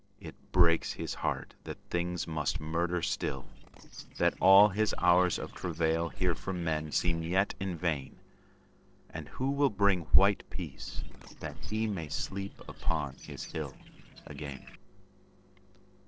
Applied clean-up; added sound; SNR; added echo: neural separator model SepFormer DNS4.